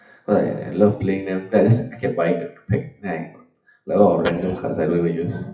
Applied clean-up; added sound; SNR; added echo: classical method WPE with log-MMSE.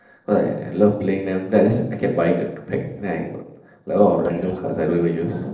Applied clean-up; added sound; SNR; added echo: neural separator model SepFormer DNS4.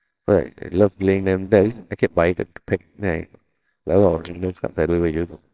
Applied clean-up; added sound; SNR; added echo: neural separator model SepFormer WHAMR!.